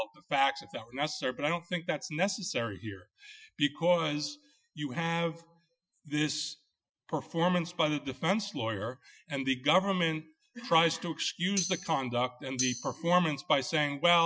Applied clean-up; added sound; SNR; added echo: classical method Wiener filter.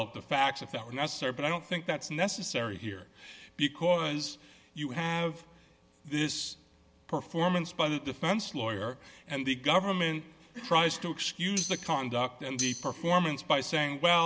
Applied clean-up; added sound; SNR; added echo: none; Tambourine; 7 dB; none.